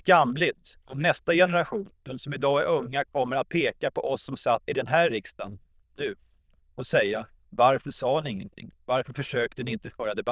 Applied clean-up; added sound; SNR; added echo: neural diffusion model UNIVERSE++.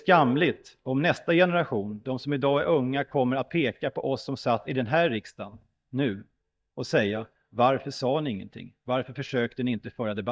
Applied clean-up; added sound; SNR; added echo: neural mask model DeepFilterNet 3.